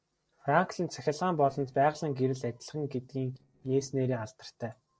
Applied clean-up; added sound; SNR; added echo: neural separator model SepFormer DNS4.